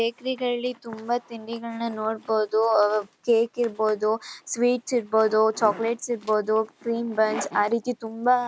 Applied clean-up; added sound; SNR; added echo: none; Zipper (clothing); 20 dB; none.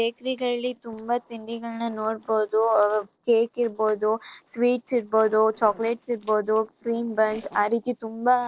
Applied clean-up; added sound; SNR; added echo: neural separator model SepFormer DNS4.